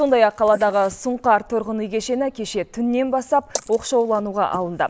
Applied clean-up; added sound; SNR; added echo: neural mask model Resemble Enhance denoiser.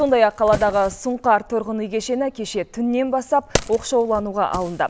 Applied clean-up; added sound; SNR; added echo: none; Wood; 13 dB; none.